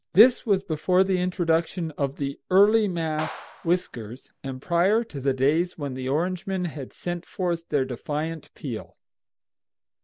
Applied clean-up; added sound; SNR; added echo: none; Clapping; 14 dB; none.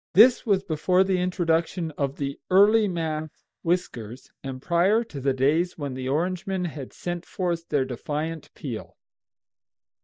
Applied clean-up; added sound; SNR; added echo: neural mask model DeepFilterNet 3.